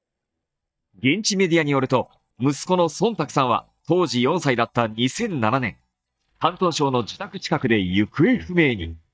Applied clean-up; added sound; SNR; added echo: neural mask model DeepFilterNet 3.